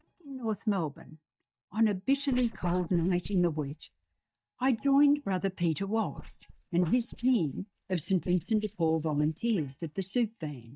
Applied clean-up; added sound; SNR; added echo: neural mask model DeepFilterNet 3.